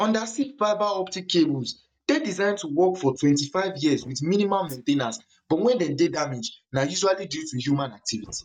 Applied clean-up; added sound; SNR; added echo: neural mask model DeepFilterNet 3.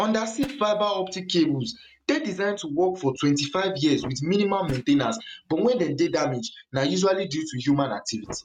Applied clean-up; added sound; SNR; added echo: neural mask model RNNoise.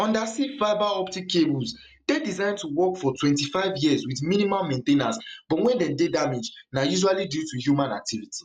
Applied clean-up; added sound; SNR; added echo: none; none; none; none.